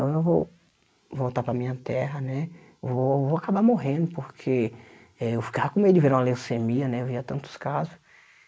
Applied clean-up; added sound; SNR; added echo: neural mask model Resemble Enhance denoiser.